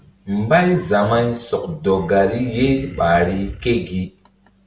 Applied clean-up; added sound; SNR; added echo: none; Animal; 16 dB; none.